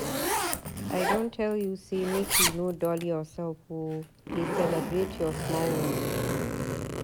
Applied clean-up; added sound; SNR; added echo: none; Zipper (clothing); 0 dB; none.